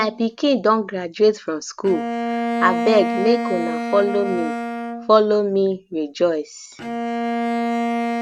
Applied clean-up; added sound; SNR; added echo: neural mask model RNNoise.